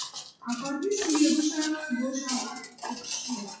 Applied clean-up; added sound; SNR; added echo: classical method WPE with log-MMSE.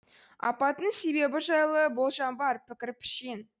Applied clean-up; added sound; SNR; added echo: none; none; none; none.